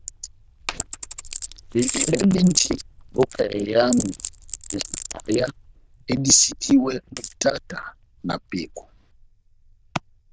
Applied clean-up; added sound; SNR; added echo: neural diffusion model UNIVERSE++.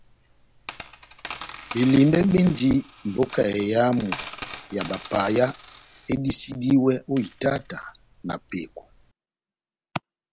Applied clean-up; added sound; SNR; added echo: none; Coin (dropping); 8 dB; none.